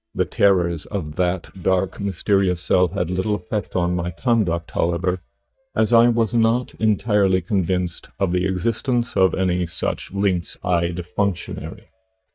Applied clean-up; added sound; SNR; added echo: neural mask model DeepFilterNet 3.